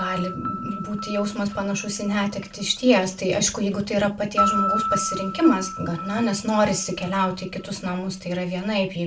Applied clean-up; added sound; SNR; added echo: none; Piano; 7 dB; reverberation time 0.2 s.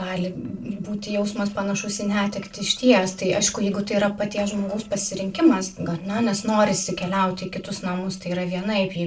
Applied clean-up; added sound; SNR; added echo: neural separator model SepFormer DNS4.